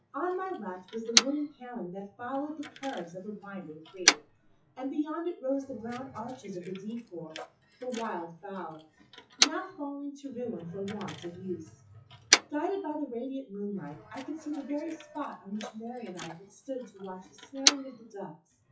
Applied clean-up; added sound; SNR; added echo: classical method WPE with log-MMSE.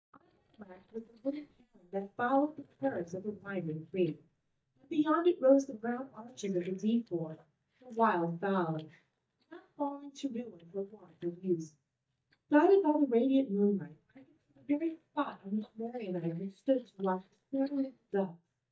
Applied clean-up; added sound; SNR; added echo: neural mask model DeepFilterNet 3.